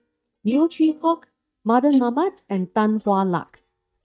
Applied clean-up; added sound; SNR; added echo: neural mask model DeepFilterNet 3.